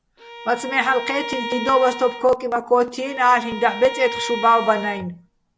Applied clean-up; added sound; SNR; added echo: none; Bowed string instrument; 12 dB; none.